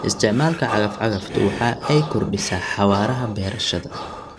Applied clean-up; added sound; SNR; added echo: none; Breathing + Thunder; 10 dB; none.